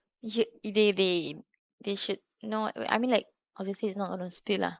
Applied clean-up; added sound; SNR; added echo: neural mask model Resemble Enhance denoiser.